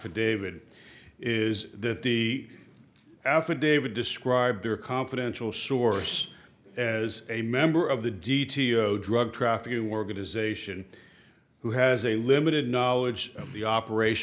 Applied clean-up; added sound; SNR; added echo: none; none; none; none.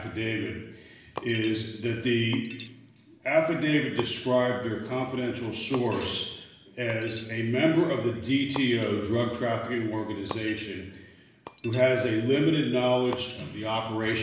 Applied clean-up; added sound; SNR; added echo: none; Shatter; 17 dB; reverberation time 0.9 s.